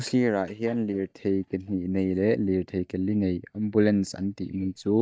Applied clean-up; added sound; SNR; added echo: neural mask model DeepFilterNet 3.